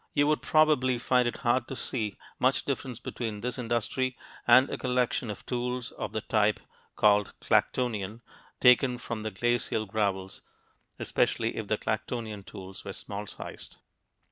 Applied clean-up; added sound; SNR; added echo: none; none; none; none.